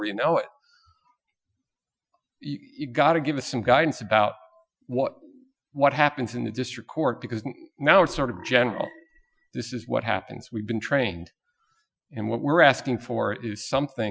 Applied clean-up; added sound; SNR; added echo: classical method Wiener filter.